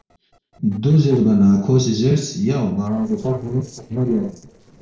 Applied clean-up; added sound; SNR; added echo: neural separator model SepFormer DNS4.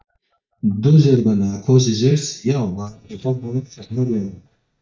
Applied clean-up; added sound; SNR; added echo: neural mask model DeepFilterNet 3.